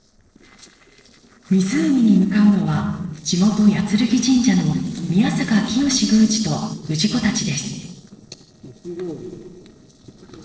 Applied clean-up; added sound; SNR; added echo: neural separator model SepFormer DNS4.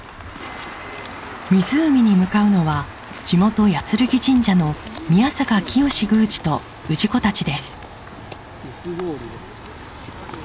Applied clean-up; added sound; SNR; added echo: none; none; none; none.